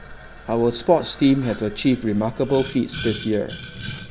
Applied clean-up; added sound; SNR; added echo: none; Boiling; 12 dB; none.